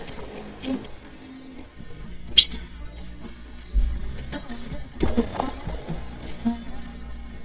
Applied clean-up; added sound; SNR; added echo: neural mask model DeepFilterNet 3.